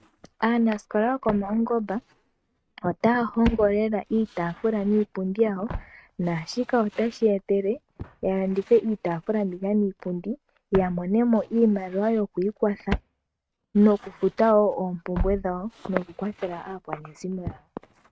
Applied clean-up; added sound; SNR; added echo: neural mask model RNNoise.